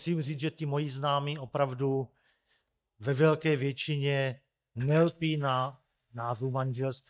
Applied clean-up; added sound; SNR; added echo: neural mask model DeepFilterNet 3.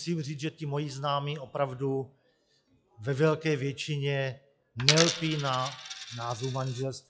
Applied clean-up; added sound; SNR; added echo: classical method log-MMSE.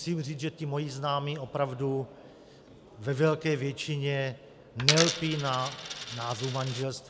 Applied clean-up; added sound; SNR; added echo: none; Coin (dropping); 2 dB; none.